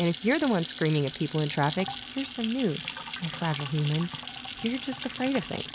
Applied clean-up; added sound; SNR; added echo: none; Sink (filling or washing) / Water tap, faucet / Splash, splatter; 10 dB; none.